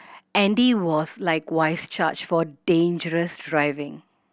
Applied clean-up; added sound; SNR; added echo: none; none; none; none.